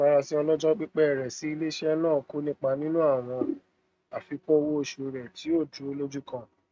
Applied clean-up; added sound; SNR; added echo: neural mask model RNNoise.